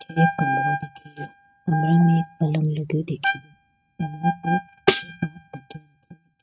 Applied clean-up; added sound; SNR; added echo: neural mask model RNNoise.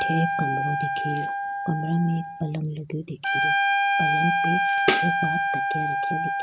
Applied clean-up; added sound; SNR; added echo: none; Tambourine + Trumpet; -5 dB; none.